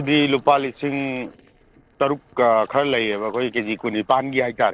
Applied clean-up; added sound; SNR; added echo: neural separator model SepFormer DNS4.